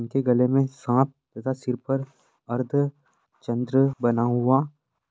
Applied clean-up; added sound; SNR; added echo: none; none; none; none.